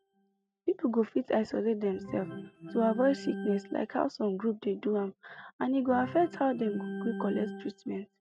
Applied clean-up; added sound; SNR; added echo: neural mask model RNNoise.